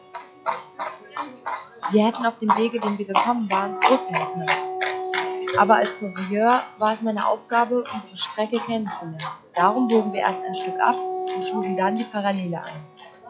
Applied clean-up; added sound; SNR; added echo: classical method log-MMSE.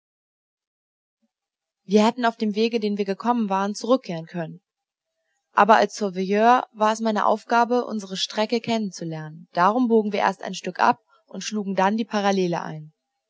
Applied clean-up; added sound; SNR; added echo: none; none; none; none.